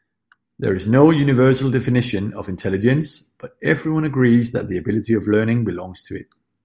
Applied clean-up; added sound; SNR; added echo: none; none; none; none.